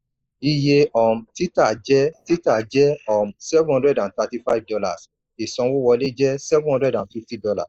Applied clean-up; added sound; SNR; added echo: neural mask model Resemble Enhance denoiser.